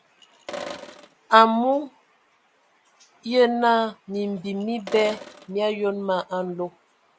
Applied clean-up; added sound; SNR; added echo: none; Sink (filling or washing); 13 dB; none.